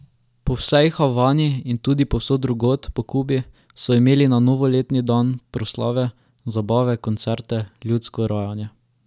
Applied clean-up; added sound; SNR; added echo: none; none; none; none.